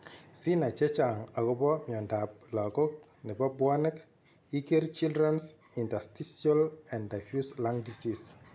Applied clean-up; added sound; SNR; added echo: none; none; none; none.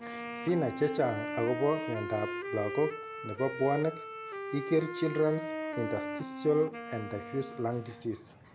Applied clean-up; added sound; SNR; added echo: none; Wind instrument, woodwind instrument; 7 dB; none.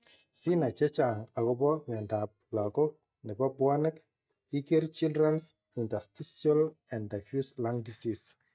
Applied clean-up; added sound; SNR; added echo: neural mask model DeepFilterNet 3.